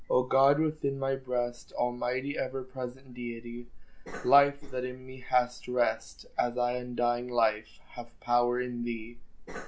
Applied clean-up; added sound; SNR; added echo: none; Cough; 15 dB; none.